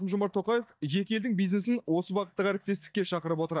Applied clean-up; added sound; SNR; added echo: neural mask model DeepFilterNet 3.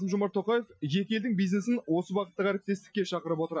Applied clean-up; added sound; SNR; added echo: classical method Wiener filter.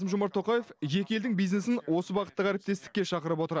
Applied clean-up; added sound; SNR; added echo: none; none; none; none.